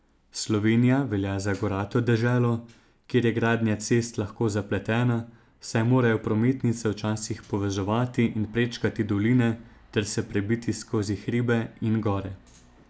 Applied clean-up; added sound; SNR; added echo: none; none; none; none.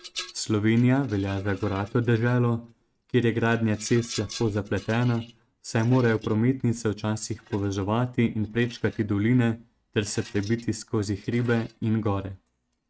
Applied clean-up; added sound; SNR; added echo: neural mask model RNNoise.